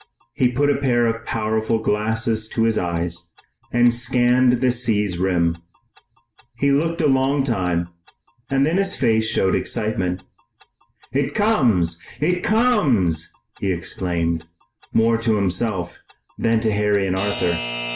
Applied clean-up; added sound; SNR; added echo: none; Alarm / Clock; 20 dB; reverberation time 0.2 s.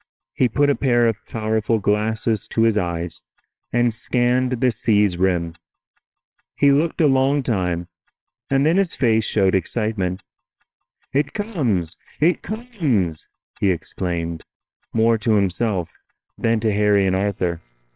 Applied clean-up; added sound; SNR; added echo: neural separator model SepFormer WHAMR!.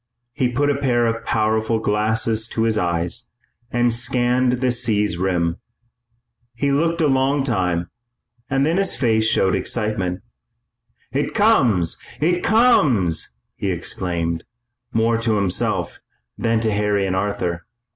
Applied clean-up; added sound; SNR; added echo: none; none; none; none.